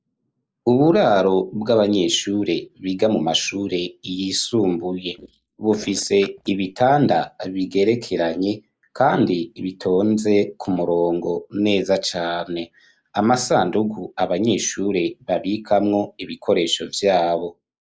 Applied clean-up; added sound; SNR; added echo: neural mask model Resemble Enhance denoiser.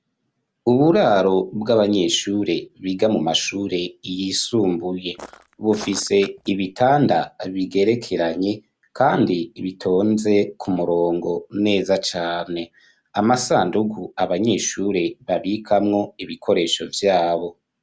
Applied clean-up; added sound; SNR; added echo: none; Walk, footsteps; 20 dB; none.